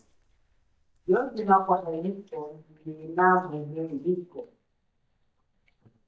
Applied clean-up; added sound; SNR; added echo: neural mask model DeepFilterNet 3.